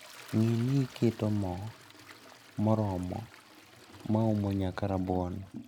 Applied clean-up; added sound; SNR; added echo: none; Toilet flush; 19 dB; none.